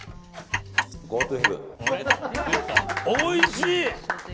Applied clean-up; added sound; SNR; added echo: none; Clock; 0 dB; none.